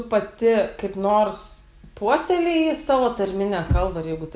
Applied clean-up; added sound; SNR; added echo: none; none; none; none.